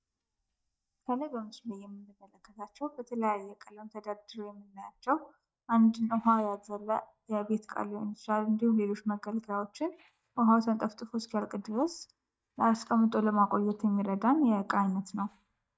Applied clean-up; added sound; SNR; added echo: neural mask model DeepFilterNet 3.